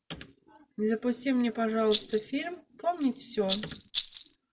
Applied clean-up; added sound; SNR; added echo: none; Rattle; 6 dB; none.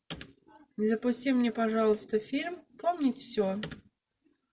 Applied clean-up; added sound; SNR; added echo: none; none; none; none.